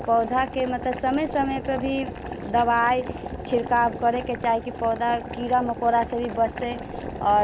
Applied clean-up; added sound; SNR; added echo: none; Boiling; 10 dB; none.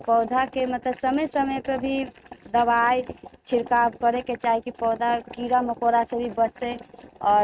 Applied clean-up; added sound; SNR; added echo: neural mask model RNNoise.